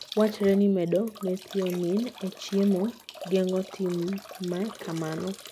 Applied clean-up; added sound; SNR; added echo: none; Drip / Trickle, dribble / Bathtub (filling or washing); 16 dB; none.